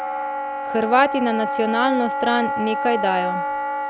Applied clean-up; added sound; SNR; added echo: none; Wind instrument, woodwind instrument; 2 dB; none.